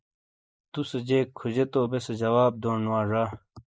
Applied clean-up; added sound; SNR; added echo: neural mask model Resemble Enhance denoiser.